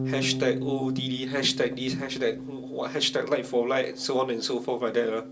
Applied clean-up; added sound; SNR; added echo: none; Bass guitar; 7 dB; reverberation time 0.2 s.